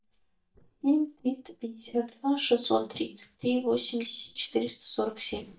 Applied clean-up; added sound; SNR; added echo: neural mask model DeepFilterNet 3.